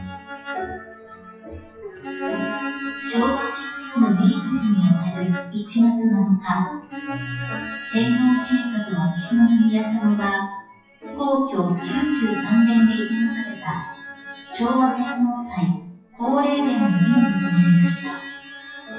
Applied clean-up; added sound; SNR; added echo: classical method WPE with log-MMSE.